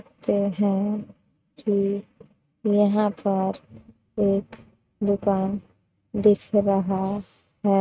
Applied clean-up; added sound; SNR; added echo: neural mask model RNNoise.